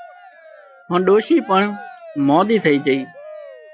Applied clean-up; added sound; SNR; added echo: classical method log-MMSE.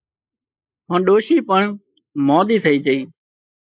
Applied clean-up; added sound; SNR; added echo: neural mask model Resemble Enhance denoiser.